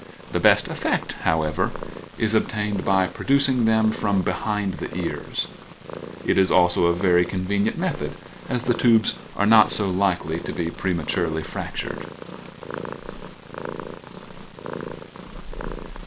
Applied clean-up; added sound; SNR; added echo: none; Purr; 12 dB; none.